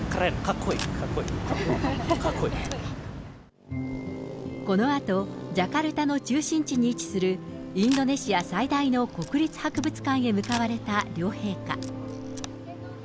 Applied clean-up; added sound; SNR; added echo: none; Camera; 16 dB; none.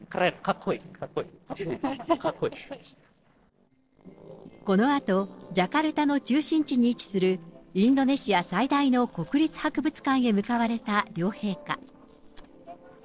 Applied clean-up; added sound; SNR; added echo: neural separator model SepFormer DNS4.